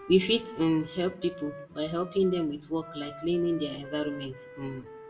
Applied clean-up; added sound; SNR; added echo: none; Wind instrument, woodwind instrument; 16 dB; reverberation time 0.4 s.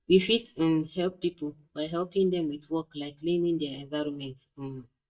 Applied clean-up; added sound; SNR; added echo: neural mask model DeepFilterNet 3.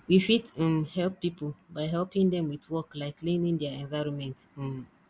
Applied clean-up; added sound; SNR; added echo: none; none; none; none.